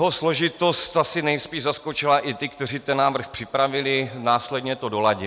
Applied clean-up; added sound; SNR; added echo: none; none; none; none.